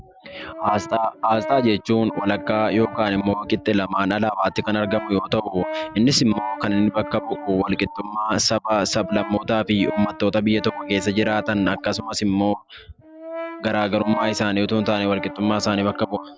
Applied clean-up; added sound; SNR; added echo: none; Brass instrument; 13 dB; none.